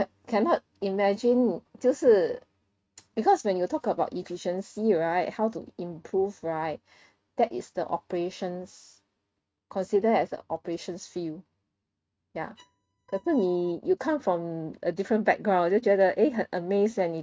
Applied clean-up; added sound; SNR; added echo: neural mask model RNNoise.